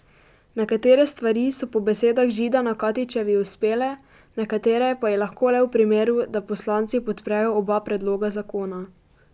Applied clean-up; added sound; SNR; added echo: none; none; none; none.